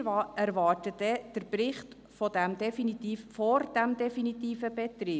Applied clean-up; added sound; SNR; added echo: none; none; none; none.